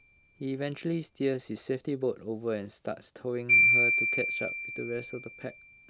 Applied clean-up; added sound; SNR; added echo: none; Marimba, xylophone; -3 dB; none.